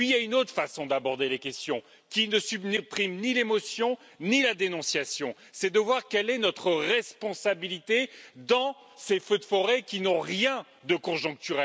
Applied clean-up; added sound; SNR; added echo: none; none; none; none.